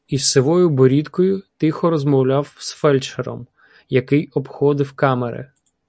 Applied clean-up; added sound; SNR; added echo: none; none; none; none.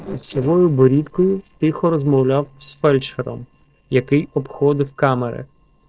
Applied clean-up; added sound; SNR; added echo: neural separator model SepFormer DNS4.